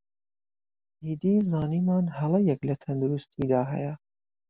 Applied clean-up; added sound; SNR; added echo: none; none; none; none.